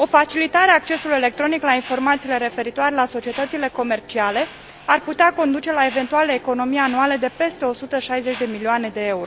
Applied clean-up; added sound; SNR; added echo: none; Mechanisms; 19 dB; none.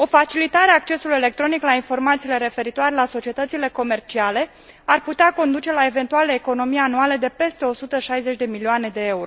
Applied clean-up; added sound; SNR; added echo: none; none; none; none.